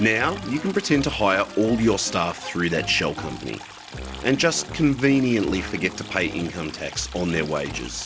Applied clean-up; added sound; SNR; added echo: none; Stream; 18 dB; none.